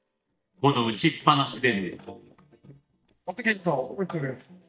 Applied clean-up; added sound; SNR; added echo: neural mask model DeepFilterNet 3.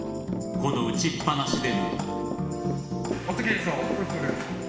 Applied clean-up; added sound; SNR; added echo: none; Walk, footsteps / Run; 10 dB; reverberation time 2.0 s.